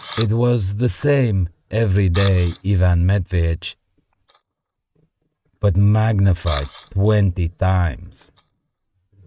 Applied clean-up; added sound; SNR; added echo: neural mask model RNNoise.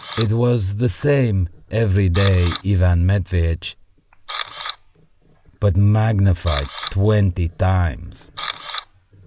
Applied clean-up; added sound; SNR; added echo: none; Camera; 16 dB; none.